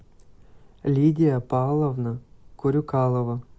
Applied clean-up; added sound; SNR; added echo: none; none; none; none.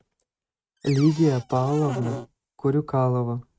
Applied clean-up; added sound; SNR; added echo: neural mask model RNNoise.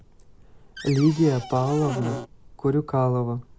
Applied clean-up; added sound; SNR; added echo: none; Cupboard open or close; 11 dB; none.